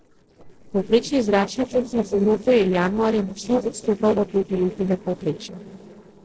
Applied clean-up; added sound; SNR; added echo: neural separator model SepFormer DNS4.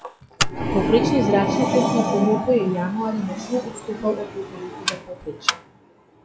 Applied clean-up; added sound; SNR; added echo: classical method log-MMSE.